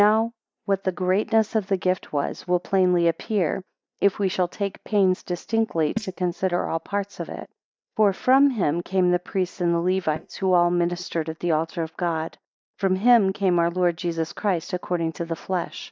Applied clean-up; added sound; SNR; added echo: neural mask model DeepFilterNet 3.